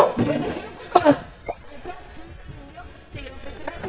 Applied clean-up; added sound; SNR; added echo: neural mask model DeepFilterNet 3.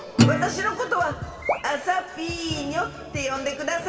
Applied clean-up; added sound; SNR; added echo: none; Guitar; -2 dB; reverberation time 2.0 s.